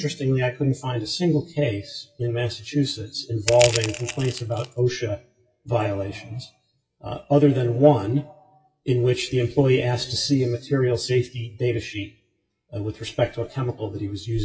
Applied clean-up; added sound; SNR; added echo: classical method WPE with log-MMSE.